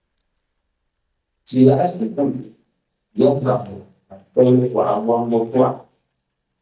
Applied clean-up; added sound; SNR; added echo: neural mask model DeepFilterNet 3.